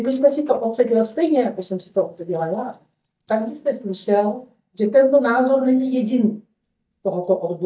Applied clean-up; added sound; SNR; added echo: neural mask model DeepFilterNet 3.